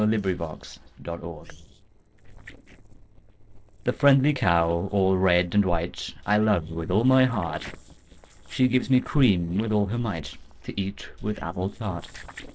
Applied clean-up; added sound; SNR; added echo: neural separator model SepFormer DNS4.